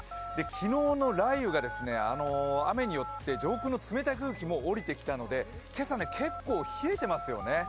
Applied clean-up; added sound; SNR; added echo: none; Telephone; 10 dB; none.